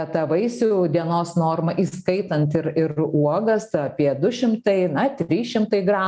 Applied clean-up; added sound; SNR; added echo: none; none; none; none.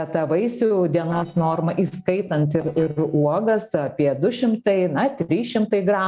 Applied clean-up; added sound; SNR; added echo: neural separator model SepFormer DNS4.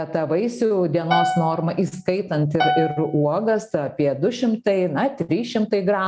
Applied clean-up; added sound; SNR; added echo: none; Piano; 5 dB; none.